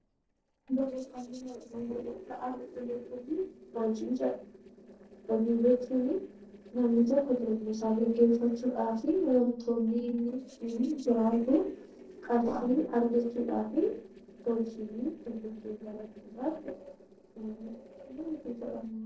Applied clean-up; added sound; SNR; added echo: neural separator model SepFormer DNS4.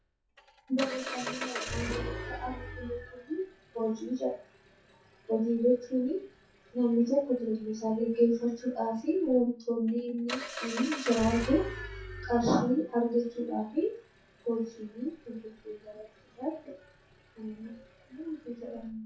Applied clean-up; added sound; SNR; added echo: classical method WPE with log-MMSE.